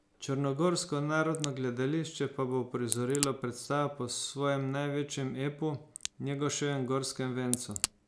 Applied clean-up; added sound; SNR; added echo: none; Crack; 6 dB; none.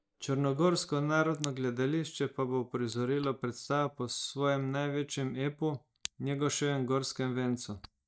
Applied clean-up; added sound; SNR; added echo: neural mask model DeepFilterNet 3.